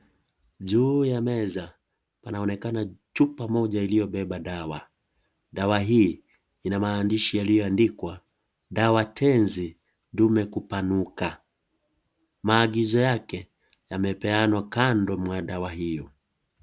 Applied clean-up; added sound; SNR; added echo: none; none; none; none.